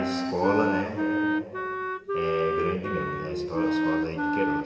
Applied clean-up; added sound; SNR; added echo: none; Wind instrument, woodwind instrument; -3 dB; reverberation time 2.8 s.